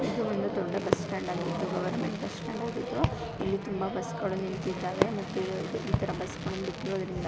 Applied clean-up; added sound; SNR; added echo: none; Fireworks; 5 dB; none.